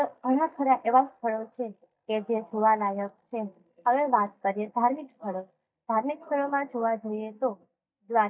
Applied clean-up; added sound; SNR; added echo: neural mask model DeepFilterNet 3.